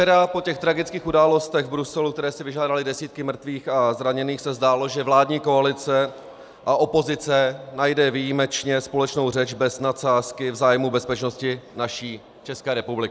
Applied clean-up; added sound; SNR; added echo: none; none; none; none.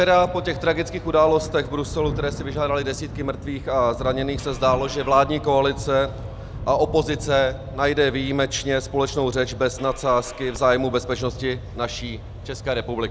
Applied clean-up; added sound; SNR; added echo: none; Engine starting / Car + Thunder / Rain; 11 dB; none.